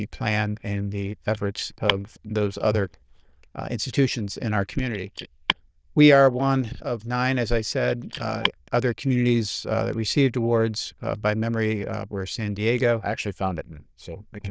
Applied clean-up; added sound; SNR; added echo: neural diffusion model UNIVERSE++.